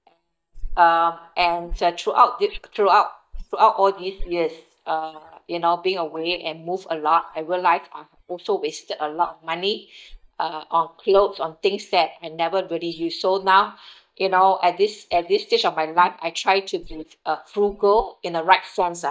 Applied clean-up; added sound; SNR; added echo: neural mask model DeepFilterNet 3.